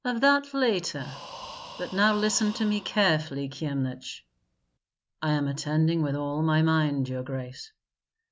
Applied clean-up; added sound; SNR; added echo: none; Breathing; 17 dB; none.